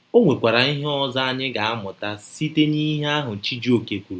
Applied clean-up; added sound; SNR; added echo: none; none; none; none.